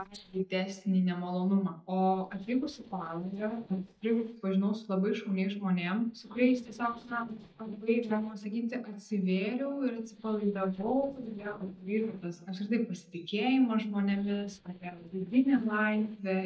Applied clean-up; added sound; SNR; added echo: neural mask model DeepFilterNet 3.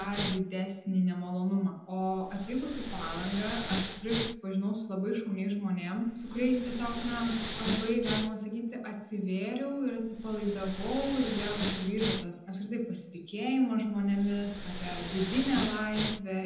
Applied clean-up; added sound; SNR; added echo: none; Respiratory sounds; 7 dB; reverberation time 0.8 s.